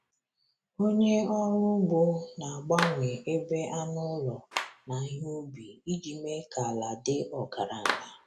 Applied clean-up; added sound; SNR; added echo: none; Clapping; 11 dB; none.